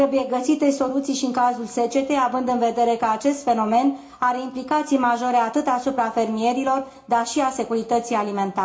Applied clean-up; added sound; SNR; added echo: none; none; none; reverberation time 0.4 s.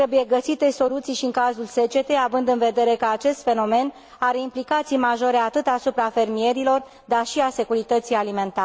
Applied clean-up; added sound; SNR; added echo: none; none; none; none.